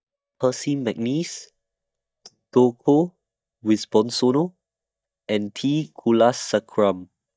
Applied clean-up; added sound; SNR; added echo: neural mask model DeepFilterNet 3.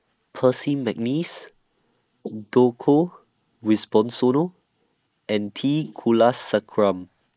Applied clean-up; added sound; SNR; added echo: neural mask model Resemble Enhance denoiser.